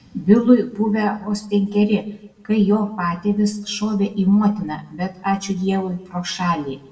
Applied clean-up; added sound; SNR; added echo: none; none; none; reverberation time 0.7 s.